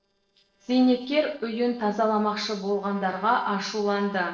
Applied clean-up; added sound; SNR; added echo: neural separator model SepFormer DNS4.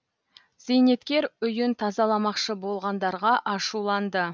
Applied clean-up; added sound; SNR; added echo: none; none; none; none.